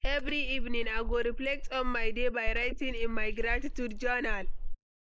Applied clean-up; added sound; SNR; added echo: neural mask model Resemble Enhance denoiser.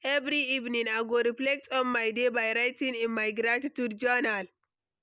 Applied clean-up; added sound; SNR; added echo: none; none; none; none.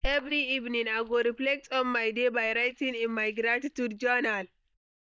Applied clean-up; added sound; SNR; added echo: neural mask model DeepFilterNet 3.